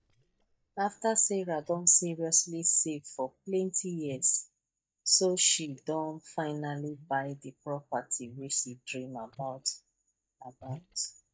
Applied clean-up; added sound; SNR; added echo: neural mask model DeepFilterNet 3.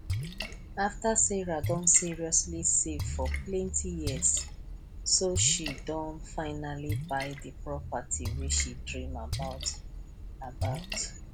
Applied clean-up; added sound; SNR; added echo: none; Splash, splatter; 5 dB; none.